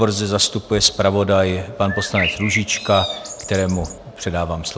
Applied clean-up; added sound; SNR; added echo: none; Bird; 7 dB; none.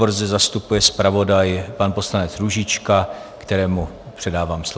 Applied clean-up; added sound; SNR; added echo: none; none; none; none.